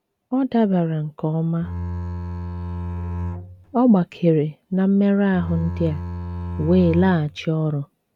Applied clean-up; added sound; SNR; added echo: none; Bowed string instrument; 7 dB; none.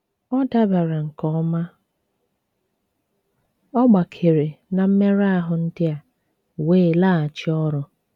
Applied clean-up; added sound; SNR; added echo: none; none; none; none.